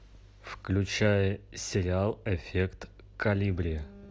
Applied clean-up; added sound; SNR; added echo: none; none; none; none.